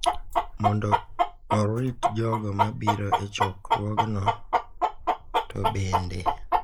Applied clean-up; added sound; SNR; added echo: neural mask model Resemble Enhance denoiser.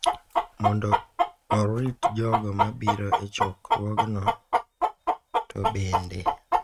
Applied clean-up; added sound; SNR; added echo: neural mask model RNNoise.